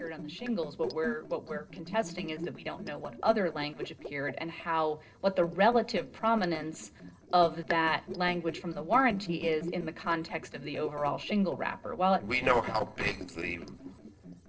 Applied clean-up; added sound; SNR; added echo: neural separator model SepFormer DNS4.